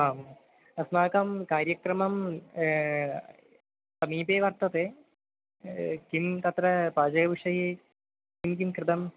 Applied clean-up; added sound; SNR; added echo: none; none; none; none.